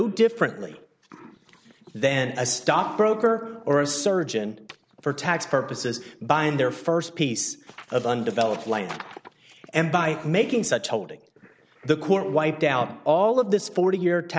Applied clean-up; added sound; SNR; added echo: none; none; none; none.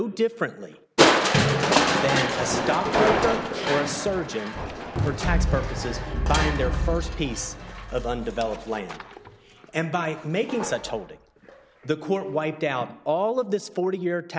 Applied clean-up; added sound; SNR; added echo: none; Crushing; -2 dB; none.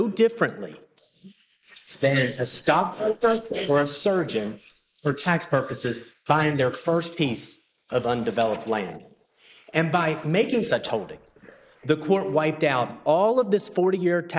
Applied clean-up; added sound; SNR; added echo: neural mask model Resemble Enhance denoiser.